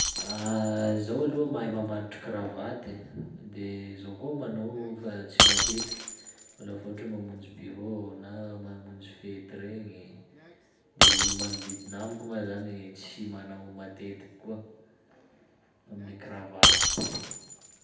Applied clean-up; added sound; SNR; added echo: none; Shatter; -5 dB; reverberation time 0.9 s.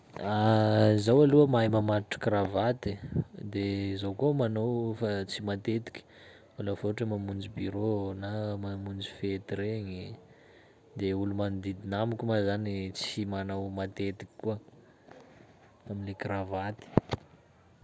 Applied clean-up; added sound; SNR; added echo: none; none; none; none.